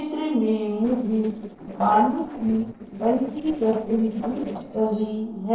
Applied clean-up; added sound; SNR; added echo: neural separator model SepFormer DNS4.